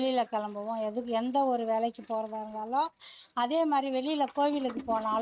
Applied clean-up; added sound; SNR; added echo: neural mask model RNNoise.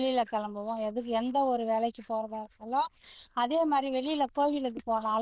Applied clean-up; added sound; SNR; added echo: neural diffusion model UNIVERSE++.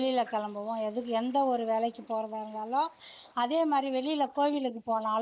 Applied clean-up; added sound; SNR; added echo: neural mask model Resemble Enhance denoiser.